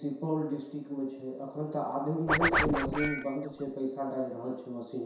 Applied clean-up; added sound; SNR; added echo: none; Scratching (performance technique); -3 dB; reverberation time 0.7 s.